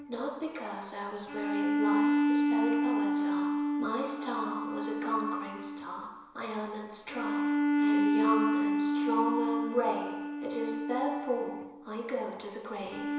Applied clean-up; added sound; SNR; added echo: none; Bowed string instrument; -4 dB; reverberation time 1.0 s.